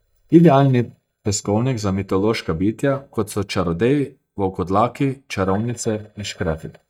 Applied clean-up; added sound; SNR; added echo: neural mask model DeepFilterNet 3.